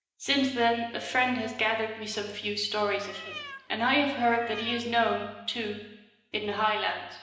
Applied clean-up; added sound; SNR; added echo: none; Cat; 14 dB; reverberation time 1.0 s.